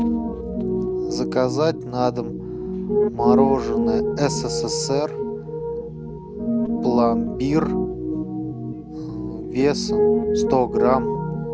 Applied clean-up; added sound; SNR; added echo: none; Piano; -2 dB; none.